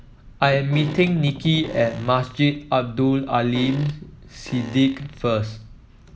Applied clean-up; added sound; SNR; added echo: none; Strum + Fart; 15 dB; none.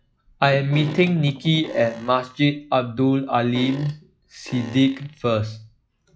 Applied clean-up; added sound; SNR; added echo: classical method log-MMSE.